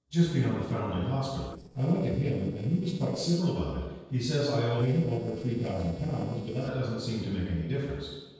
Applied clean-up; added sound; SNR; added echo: neural separator model SepFormer DNS4.